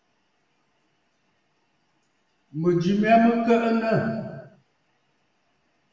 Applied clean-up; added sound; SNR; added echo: none; none; none; reverberation time 1.2 s.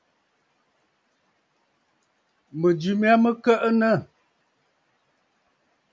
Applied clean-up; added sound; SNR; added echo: none; none; none; none.